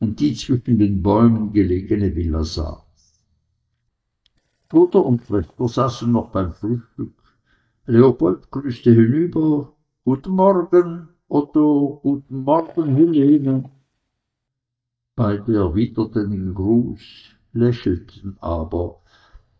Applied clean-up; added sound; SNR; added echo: neural mask model DeepFilterNet 3.